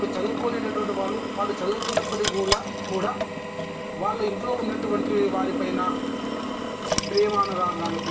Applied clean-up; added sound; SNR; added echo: none; Drill; 1 dB; reverberation time 0.2 s.